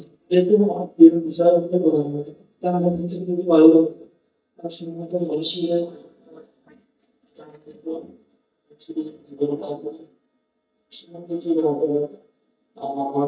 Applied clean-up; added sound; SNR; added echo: neural mask model DeepFilterNet 3.